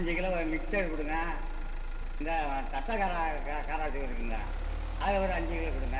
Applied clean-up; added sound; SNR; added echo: none; Motor vehicle (road); -1 dB; reverberation time 2.1 s.